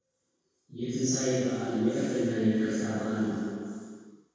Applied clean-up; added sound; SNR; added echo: none; none; none; reverberation time 2.0 s.